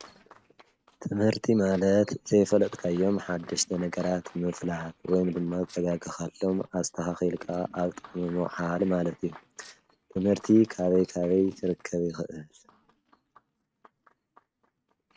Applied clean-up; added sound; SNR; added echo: neural mask model RNNoise.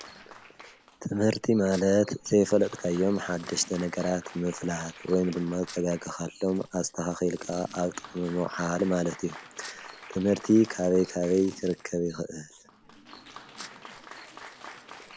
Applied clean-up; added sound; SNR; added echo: none; Applause + Packing tape, duct tape; 19 dB; none.